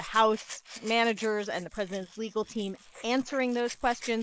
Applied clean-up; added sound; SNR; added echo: neural mask model Resemble Enhance denoiser.